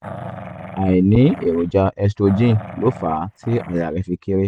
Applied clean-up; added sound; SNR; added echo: none; Growling; 15 dB; none.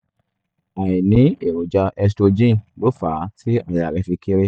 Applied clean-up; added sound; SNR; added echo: neural mask model DeepFilterNet 3.